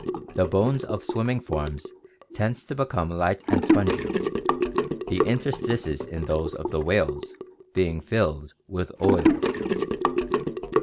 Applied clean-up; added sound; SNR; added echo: none; Sink (filling or washing) / Gurgling; 1 dB; none.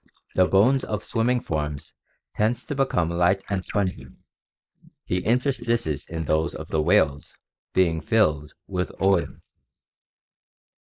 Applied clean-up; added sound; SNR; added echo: neural mask model Resemble Enhance denoiser.